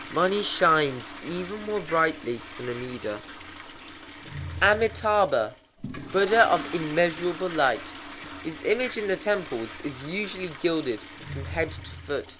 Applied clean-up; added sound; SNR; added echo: none; Toilet flush; 12 dB; none.